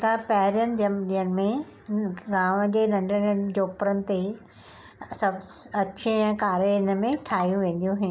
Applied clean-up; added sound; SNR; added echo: none; none; none; none.